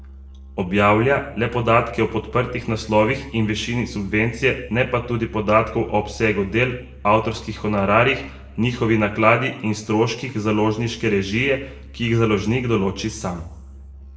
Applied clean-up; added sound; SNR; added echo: none; Musical instrument; 19 dB; reverberation time 0.6 s.